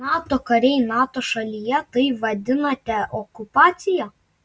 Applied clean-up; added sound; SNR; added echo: none; none; none; none.